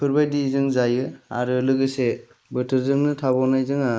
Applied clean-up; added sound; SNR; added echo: neural mask model Resemble Enhance denoiser.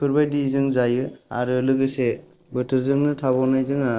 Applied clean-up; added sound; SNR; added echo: neural separator model SepFormer DNS4.